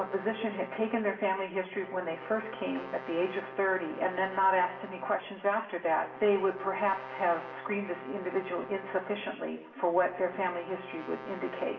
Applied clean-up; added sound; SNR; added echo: none; Brass instrument; 14 dB; reverberation time 0.7 s.